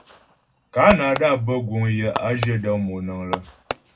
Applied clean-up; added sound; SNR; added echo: none; Fireworks; 11 dB; reverberation time 0.4 s.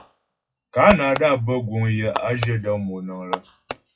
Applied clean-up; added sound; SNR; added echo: classical method WPE with log-MMSE.